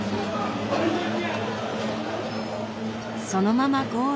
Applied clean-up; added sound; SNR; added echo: none; none; none; none.